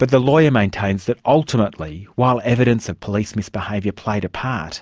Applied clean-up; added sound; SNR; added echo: none; none; none; none.